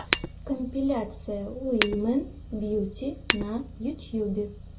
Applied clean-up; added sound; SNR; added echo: none; Shatter; 5 dB; reverberation time 0.2 s.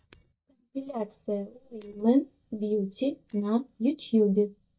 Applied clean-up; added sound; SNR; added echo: neural mask model DeepFilterNet 3.